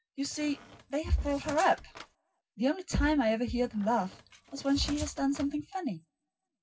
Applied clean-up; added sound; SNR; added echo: none; Squeak; 17 dB; reverberation time 0.4 s.